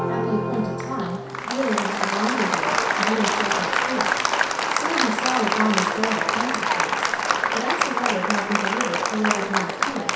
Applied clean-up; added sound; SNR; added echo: none; Applause; -4 dB; reverberation time 0.7 s.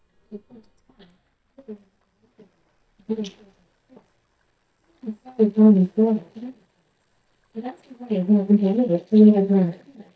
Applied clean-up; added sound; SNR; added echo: neural mask model DeepFilterNet 3.